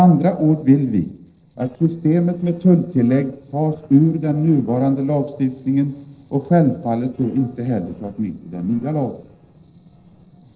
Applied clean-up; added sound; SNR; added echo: neural separator model SepFormer DNS4.